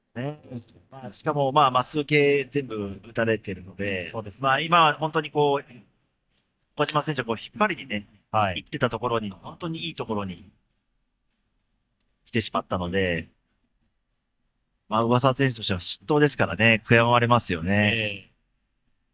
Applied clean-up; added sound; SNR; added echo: neural mask model DeepFilterNet 3.